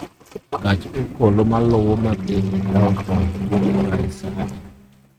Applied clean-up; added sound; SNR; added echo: neural mask model RNNoise.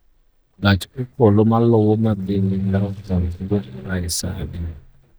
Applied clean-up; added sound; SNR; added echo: neural mask model DeepFilterNet 3.